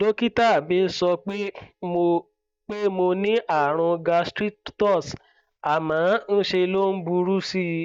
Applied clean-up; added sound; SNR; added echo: neural mask model DeepFilterNet 3.